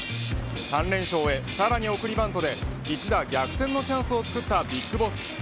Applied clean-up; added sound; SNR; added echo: none; Hands; 19 dB; none.